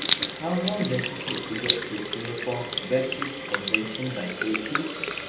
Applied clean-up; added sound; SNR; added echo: none; Sink (filling or washing) / Water tap, faucet; -1 dB; reverberation time 0.8 s.